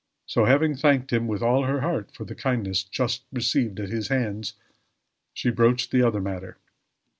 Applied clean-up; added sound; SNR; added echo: none; none; none; none.